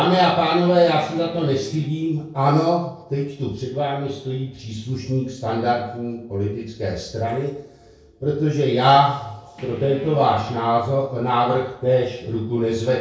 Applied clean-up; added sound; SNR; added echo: neural separator model SepFormer DNS4.